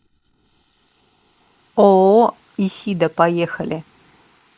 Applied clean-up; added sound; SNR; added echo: neural mask model Resemble Enhance denoiser.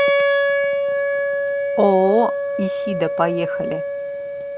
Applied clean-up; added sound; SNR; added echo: none; Wind instrument, woodwind instrument; -2 dB; none.